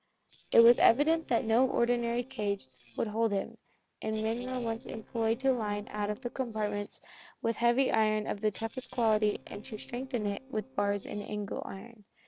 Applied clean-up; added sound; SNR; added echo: neural separator model SepFormer DNS4.